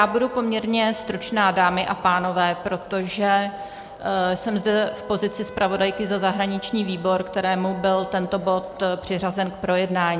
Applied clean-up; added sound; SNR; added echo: none; Wind instrument, woodwind instrument; 20 dB; none.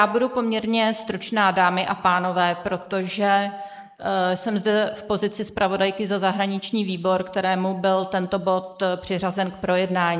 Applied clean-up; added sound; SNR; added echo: neural mask model Resemble Enhance denoiser.